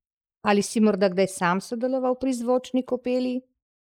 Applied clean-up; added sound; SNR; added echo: neural mask model Resemble Enhance denoiser.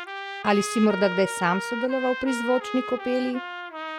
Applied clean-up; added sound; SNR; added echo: none; Trumpet; 8 dB; none.